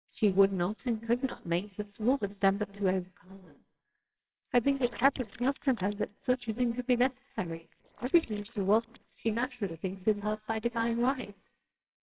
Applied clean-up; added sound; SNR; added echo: neural separator model SepFormer WHAMR!.